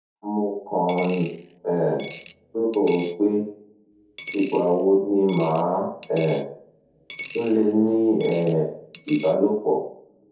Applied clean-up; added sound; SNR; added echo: none; Coin (dropping); 15 dB; reverberation time 0.6 s.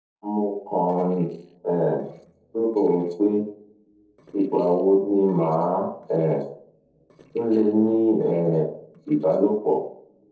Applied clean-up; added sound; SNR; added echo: neural separator model SepFormer DNS4.